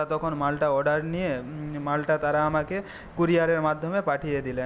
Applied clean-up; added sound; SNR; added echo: none; none; none; none.